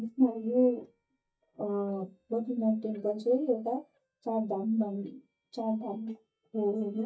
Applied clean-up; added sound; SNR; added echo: neural mask model DeepFilterNet 3.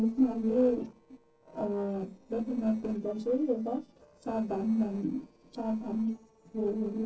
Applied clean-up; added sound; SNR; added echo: neural separator model SepFormer DNS4.